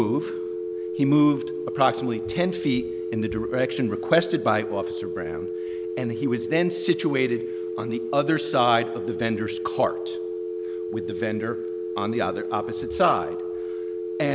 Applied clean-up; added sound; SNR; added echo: none; Telephone; 4 dB; none.